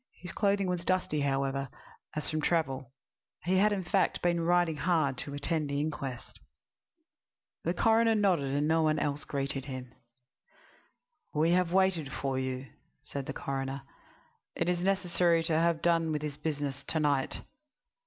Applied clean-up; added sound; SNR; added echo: none; none; none; none.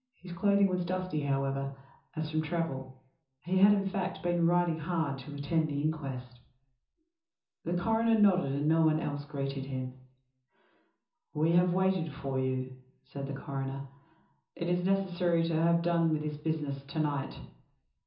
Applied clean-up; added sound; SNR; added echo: none; none; none; reverberation time 0.6 s.